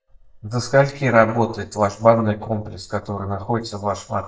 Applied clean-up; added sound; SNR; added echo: neural mask model DeepFilterNet 3.